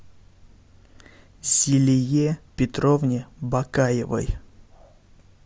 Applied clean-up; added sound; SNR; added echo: none; none; none; none.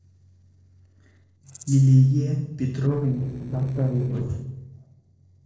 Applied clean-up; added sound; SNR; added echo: neural separator model SepFormer DNS4.